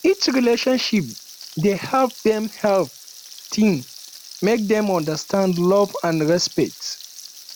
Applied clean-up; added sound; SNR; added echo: none; Frying (food); 19 dB; none.